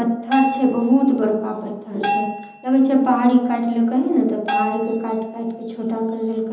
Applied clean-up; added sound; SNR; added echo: none; Bell; 8 dB; reverberation time 0.9 s.